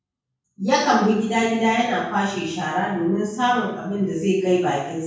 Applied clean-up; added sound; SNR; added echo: none; none; none; reverberation time 0.6 s.